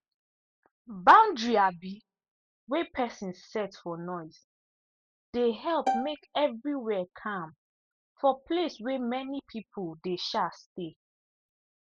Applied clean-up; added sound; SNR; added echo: classical method spectral subtraction.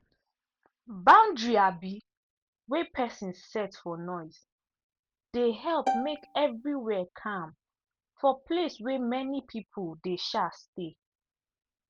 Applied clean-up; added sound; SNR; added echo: none; Bowed string instrument; 4 dB; none.